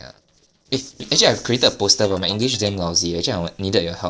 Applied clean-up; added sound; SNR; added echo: neural separator model SepFormer DNS4.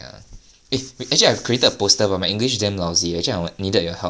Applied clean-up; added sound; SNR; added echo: none; none; none; none.